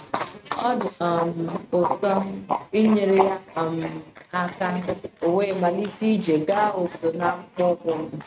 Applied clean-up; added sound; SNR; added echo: neural mask model RNNoise.